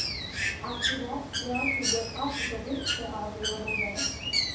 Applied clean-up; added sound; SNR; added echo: none; Bird; -4 dB; reverberation time 0.7 s.